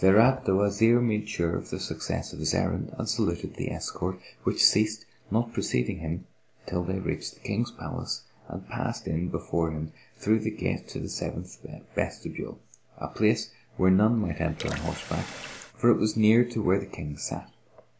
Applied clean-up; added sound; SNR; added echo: none; Water tap, faucet / Water; 13 dB; none.